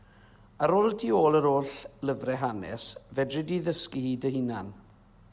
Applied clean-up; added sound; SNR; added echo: none; none; none; none.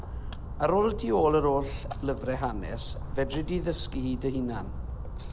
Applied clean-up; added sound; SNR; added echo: none; Splash, splatter; 6 dB; none.